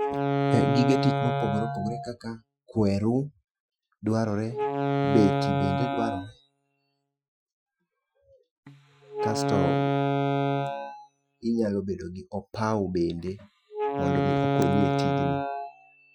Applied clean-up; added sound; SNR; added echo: classical method Wiener filter.